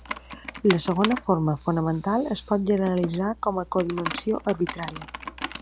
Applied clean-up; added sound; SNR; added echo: none; Computer keyboard; 11 dB; none.